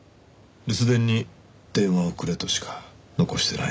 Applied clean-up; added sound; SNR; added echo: none; none; none; none.